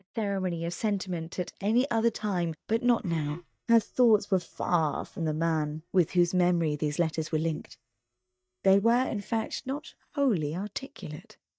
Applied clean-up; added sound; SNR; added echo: neural mask model DeepFilterNet 3.